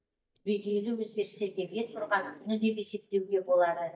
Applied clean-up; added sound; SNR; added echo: neural mask model DeepFilterNet 3.